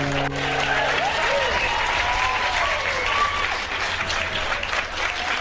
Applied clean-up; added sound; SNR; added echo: none; Bass guitar + Subway, metro, underground; 11 dB; none.